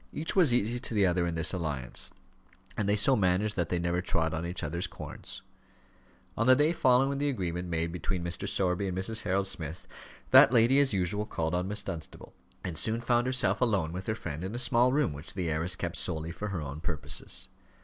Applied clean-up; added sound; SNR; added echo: none; none; none; none.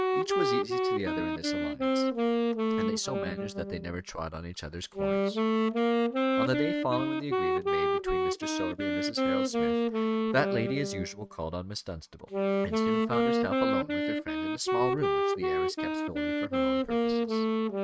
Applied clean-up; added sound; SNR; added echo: neural mask model RNNoise.